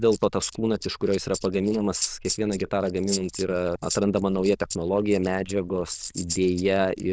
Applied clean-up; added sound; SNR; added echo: neural diffusion model UNIVERSE++.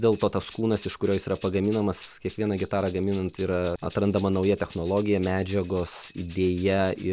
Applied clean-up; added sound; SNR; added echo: none; Tambourine; 6 dB; none.